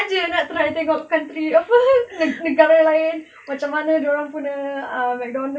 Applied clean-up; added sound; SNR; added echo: none; none; none; none.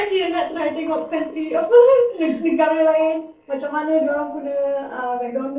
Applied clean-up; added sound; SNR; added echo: neural separator model SepFormer DNS4.